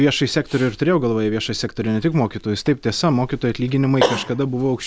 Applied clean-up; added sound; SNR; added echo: none; none; none; none.